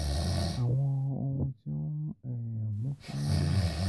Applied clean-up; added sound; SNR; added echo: none; Breathing; 2 dB; none.